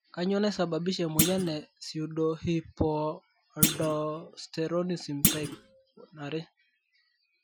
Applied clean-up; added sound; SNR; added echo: classical method Wiener filter.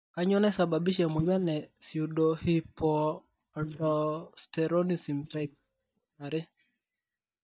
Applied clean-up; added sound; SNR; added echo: neural mask model DeepFilterNet 3.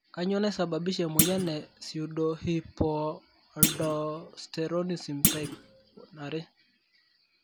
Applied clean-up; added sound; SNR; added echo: none; Thump, thud; 0 dB; none.